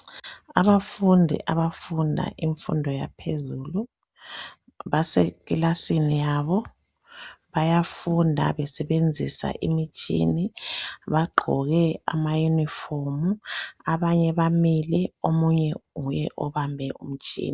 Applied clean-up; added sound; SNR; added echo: none; none; none; none.